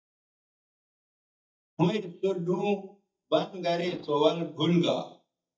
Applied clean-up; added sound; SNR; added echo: neural mask model DeepFilterNet 3.